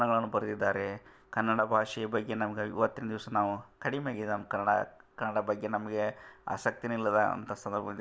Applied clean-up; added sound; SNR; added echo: none; none; none; none.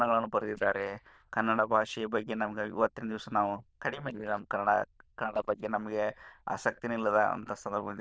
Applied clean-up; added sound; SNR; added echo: neural diffusion model UNIVERSE++.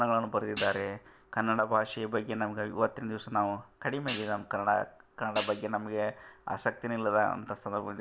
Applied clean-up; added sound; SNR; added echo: none; Hi-hat; 7 dB; none.